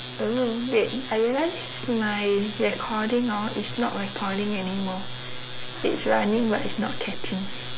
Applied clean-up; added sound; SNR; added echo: none; none; none; none.